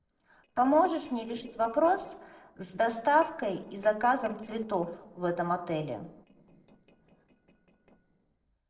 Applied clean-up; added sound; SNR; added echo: neural separator model SepFormer DNS4.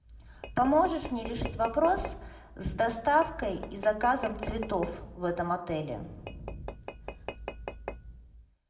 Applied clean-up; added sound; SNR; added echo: none; Tap / Glass; 12 dB; reverberation time 0.9 s.